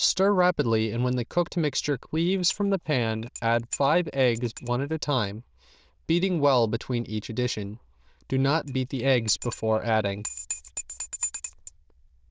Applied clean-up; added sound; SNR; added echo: neural diffusion model UNIVERSE++.